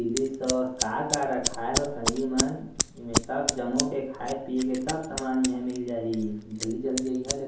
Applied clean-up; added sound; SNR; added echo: none; Scissors; 3 dB; reverberation time 2.8 s.